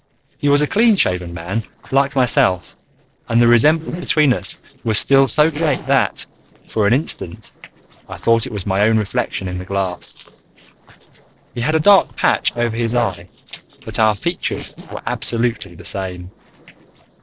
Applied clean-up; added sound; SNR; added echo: neural separator model SepFormer DNS4.